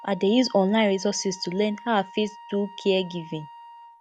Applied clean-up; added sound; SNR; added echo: none; Wind instrument, woodwind instrument; 20 dB; none.